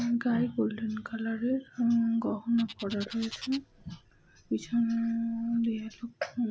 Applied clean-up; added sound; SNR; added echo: none; Bird; 18 dB; none.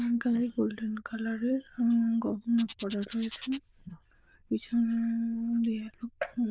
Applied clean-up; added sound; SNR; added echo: neural diffusion model UNIVERSE++.